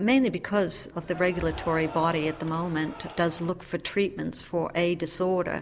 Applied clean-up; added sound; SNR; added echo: none; Cheering; 14 dB; none.